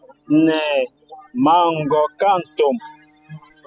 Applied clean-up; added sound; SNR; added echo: classical method spectral subtraction.